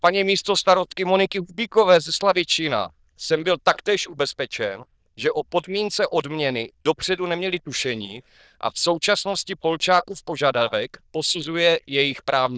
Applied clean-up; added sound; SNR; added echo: neural diffusion model UNIVERSE++.